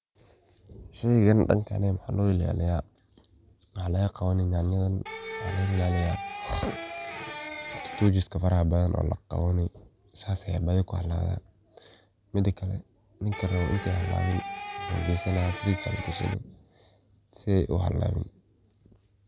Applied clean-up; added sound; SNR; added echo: none; Electric guitar; 9 dB; none.